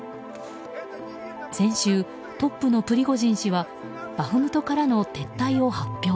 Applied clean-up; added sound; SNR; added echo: none; none; none; none.